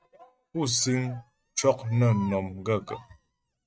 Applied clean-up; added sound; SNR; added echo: neural mask model RNNoise.